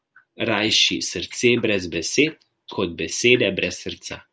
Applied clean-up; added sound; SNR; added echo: none; none; none; none.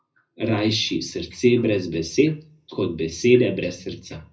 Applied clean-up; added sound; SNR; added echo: none; none; none; reverberation time 0.4 s.